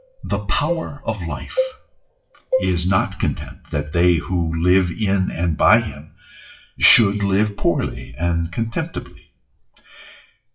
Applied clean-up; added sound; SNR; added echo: classical method WPE with log-MMSE.